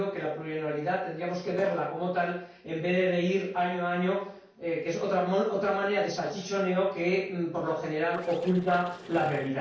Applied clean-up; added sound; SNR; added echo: neural separator model SepFormer DNS4.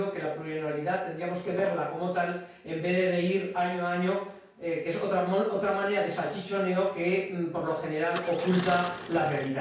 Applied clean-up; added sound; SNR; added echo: none; Engine starting; 10 dB; reverberation time 0.5 s.